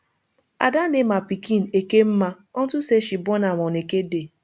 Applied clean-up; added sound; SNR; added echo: none; none; none; none.